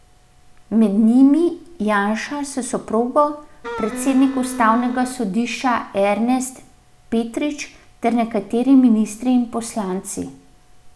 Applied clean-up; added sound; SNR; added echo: none; Wind instrument, woodwind instrument; 9 dB; none.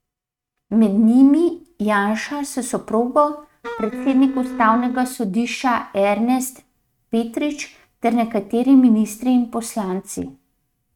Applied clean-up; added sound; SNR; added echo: neural mask model RNNoise.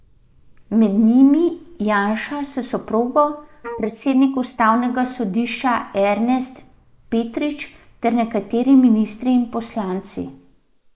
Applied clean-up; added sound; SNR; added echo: neural mask model Resemble Enhance denoiser.